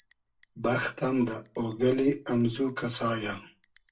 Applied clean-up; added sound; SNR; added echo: none; Bell; 9 dB; reverberation time 0.2 s.